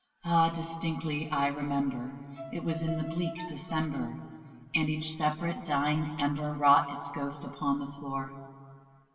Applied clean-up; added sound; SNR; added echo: none; Bowed string instrument; 12 dB; reverberation time 2.1 s.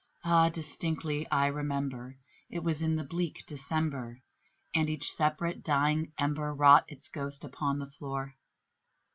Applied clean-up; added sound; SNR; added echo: none; none; none; none.